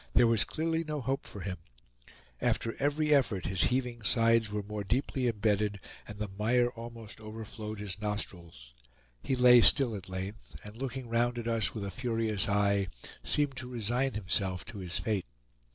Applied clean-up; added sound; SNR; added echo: none; none; none; none.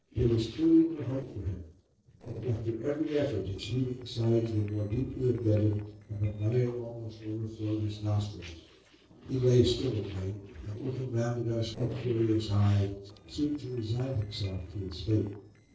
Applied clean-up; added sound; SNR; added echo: neural separator model SepFormer DNS4.